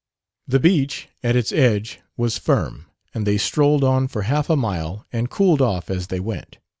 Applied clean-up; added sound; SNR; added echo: none; none; none; none.